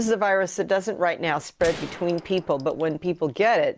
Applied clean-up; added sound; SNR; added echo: none; Gunshot, gunfire; 17 dB; none.